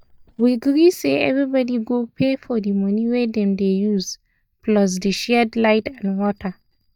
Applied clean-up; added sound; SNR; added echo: neural mask model DeepFilterNet 3.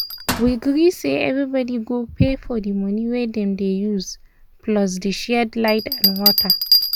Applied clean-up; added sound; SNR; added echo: none; Bell; 4 dB; none.